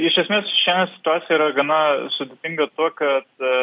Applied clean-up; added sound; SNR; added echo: none; none; none; none.